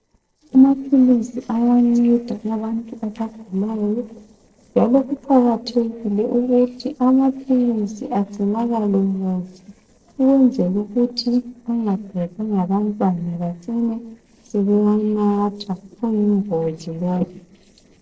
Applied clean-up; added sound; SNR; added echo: neural separator model SepFormer DNS4.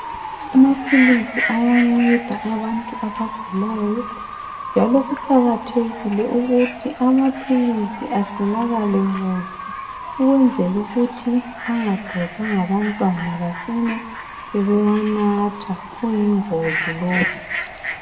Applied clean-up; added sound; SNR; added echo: none; Bird / Fowl; 10 dB; reverberation time 0.6 s.